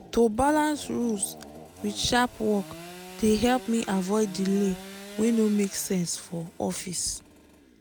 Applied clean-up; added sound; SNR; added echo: none; Sawing / Engine; 17 dB; none.